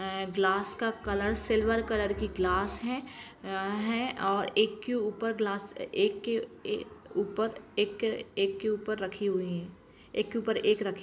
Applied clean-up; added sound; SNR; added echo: none; Bowed string instrument; 10 dB; none.